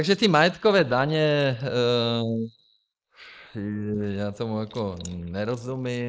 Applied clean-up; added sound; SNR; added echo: neural mask model Resemble Enhance denoiser.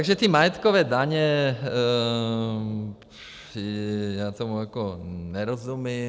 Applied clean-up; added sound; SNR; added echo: none; none; none; none.